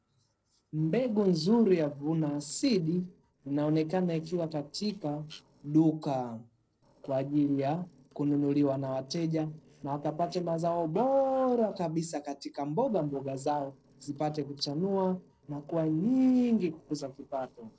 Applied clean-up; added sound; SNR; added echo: neural separator model SepFormer DNS4.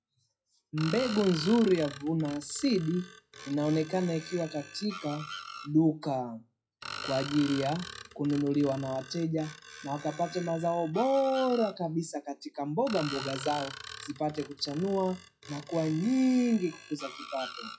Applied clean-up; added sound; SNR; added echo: classical method WPE with log-MMSE.